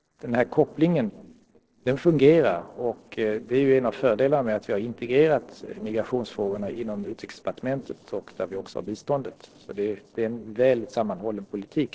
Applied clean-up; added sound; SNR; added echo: neural separator model SepFormer DNS4.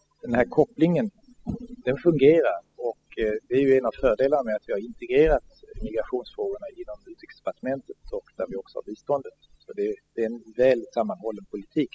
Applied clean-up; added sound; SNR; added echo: classical method spectral subtraction.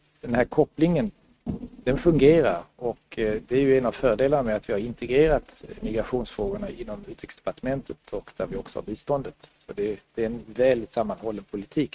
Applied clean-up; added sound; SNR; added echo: neural mask model RNNoise.